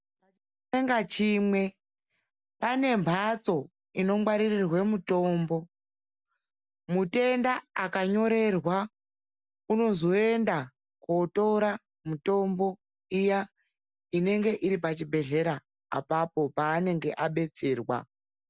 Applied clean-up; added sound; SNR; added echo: none; none; none; none.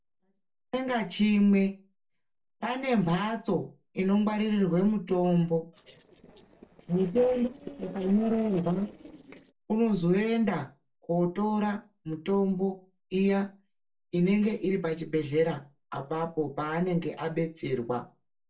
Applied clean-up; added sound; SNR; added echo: neural separator model SepFormer DNS4.